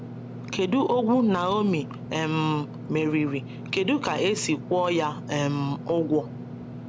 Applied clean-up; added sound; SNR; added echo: none; Engine / Mechanisms; 11 dB; none.